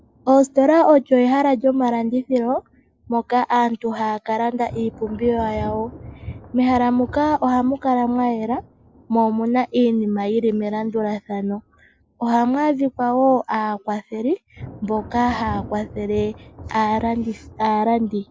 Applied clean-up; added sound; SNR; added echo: none; Thunder; 19 dB; none.